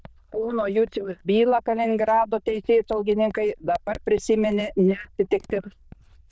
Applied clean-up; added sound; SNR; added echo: neural diffusion model UNIVERSE++.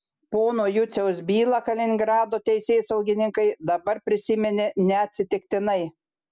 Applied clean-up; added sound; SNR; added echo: none; none; none; none.